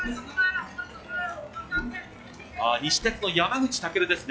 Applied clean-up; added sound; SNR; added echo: classical method log-MMSE.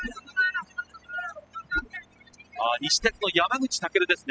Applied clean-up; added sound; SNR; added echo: classical method spectral subtraction.